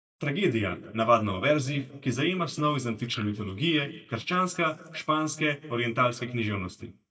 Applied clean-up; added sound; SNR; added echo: neural mask model DeepFilterNet 3.